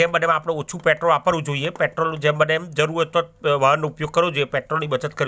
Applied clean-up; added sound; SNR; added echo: none; none; none; none.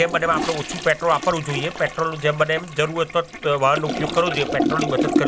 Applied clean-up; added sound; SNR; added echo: none; Toilet flush; 5 dB; none.